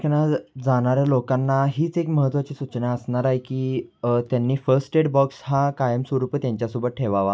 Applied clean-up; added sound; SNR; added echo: none; none; none; none.